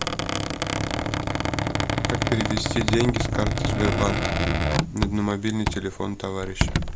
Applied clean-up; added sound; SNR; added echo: none; Squeak; -3 dB; none.